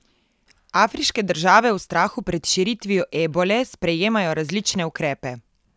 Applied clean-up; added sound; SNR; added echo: none; none; none; none.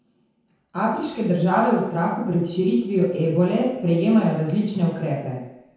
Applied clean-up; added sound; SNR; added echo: none; none; none; reverberation time 0.9 s.